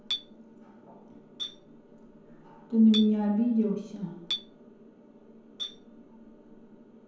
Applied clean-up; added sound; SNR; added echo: none; Chink, clink; 12 dB; reverberation time 0.9 s.